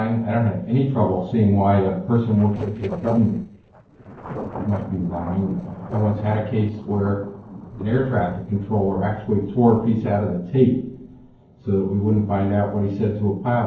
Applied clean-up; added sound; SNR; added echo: neural separator model SepFormer DNS4.